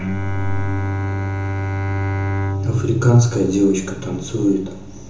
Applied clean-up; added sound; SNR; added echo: none; Bowed string instrument; 3 dB; reverberation time 0.7 s.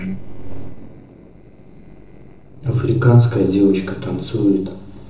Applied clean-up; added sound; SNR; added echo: neural separator model SepFormer DNS4.